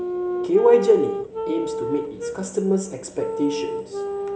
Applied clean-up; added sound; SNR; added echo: none; Wind instrument, woodwind instrument; 5 dB; reverberation time 1.0 s.